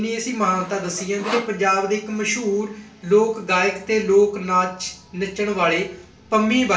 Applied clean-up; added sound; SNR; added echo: none; Sawing; 12 dB; reverberation time 0.3 s.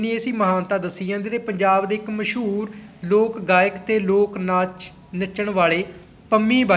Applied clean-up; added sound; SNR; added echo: none; none; none; none.